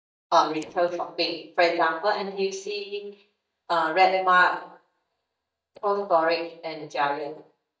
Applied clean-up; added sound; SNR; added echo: neural mask model DeepFilterNet 3.